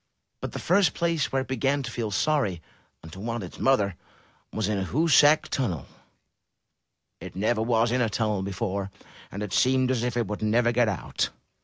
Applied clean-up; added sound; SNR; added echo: none; none; none; none.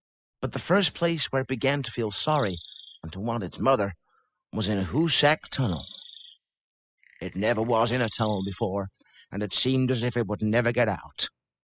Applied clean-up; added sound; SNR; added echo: classical method spectral subtraction.